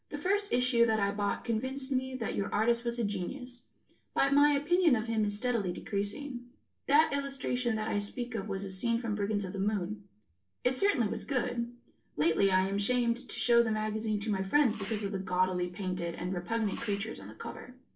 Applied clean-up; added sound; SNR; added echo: neural separator model SepFormer DNS4.